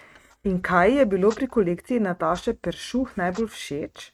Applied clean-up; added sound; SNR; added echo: neural mask model RNNoise.